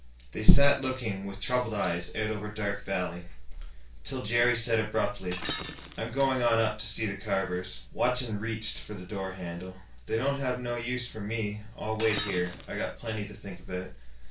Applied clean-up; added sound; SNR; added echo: none; Shatter; 11 dB; reverberation time 0.3 s.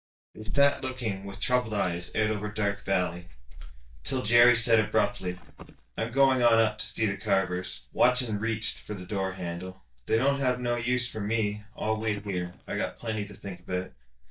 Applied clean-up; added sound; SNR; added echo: neural mask model DeepFilterNet 3.